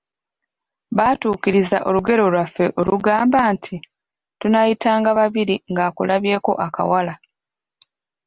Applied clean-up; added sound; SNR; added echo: none; none; none; none.